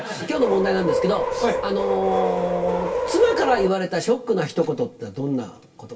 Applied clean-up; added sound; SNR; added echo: none; Subway, metro, underground; 2 dB; reverberation time 0.2 s.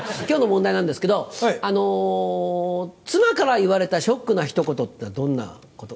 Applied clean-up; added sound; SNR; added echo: none; none; none; none.